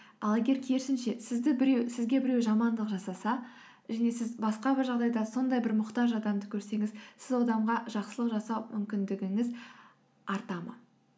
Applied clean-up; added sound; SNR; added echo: none; none; none; none.